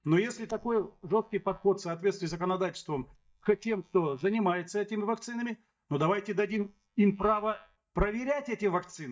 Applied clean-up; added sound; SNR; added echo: neural mask model DeepFilterNet 3.